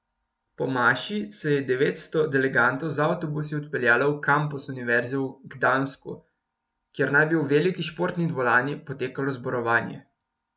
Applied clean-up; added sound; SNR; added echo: none; none; none; none.